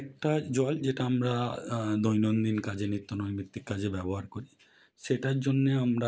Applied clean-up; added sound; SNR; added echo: none; none; none; none.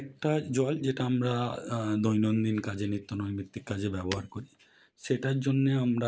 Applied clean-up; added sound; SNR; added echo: none; Shatter; 16 dB; none.